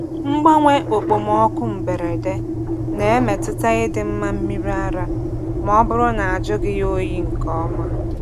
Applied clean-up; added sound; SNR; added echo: none; Engine; 2 dB; none.